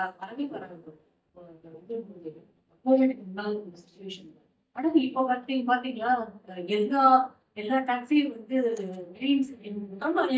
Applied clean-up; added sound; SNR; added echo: neural mask model DeepFilterNet 3.